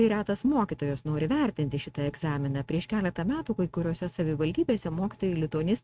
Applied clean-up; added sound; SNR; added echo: neural mask model RNNoise.